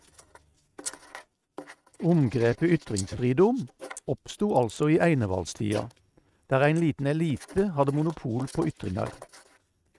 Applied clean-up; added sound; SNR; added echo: neural mask model RNNoise.